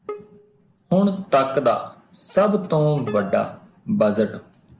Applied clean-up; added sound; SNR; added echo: none; Bowed string instrument + Chicken, rooster; 20 dB; none.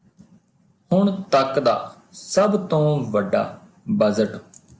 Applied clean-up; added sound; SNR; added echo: none; none; none; none.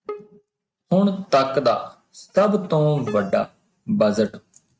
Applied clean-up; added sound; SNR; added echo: neural mask model RNNoise.